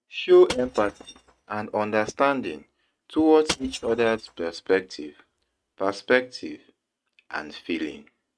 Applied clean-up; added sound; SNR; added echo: neural mask model RNNoise.